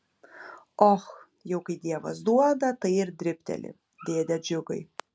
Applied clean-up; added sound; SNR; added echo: none; none; none; none.